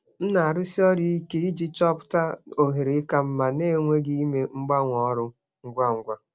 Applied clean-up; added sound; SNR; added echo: none; none; none; none.